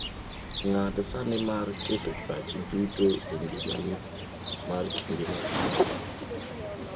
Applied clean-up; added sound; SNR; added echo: none; Cricket; 2 dB; none.